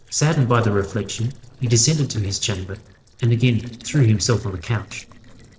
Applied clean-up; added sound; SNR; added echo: neural separator model SepFormer DNS4.